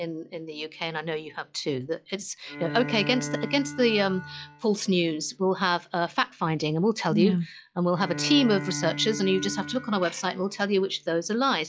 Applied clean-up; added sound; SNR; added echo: classical method log-MMSE.